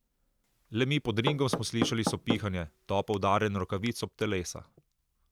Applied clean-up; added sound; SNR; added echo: none; Knock / Wood; 6 dB; none.